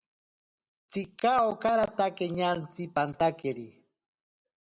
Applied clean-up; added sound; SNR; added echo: none; none; none; none.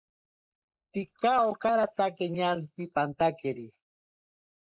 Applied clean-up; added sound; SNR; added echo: neural mask model Resemble Enhance denoiser.